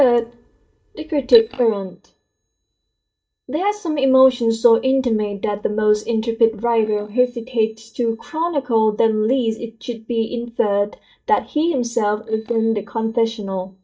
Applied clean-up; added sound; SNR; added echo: neural mask model DeepFilterNet 3.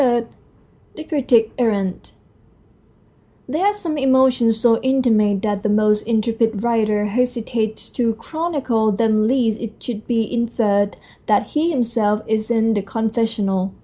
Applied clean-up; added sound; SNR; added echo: none; none; none; none.